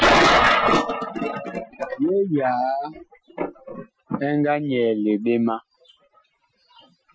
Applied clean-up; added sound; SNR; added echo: classical method Wiener filter.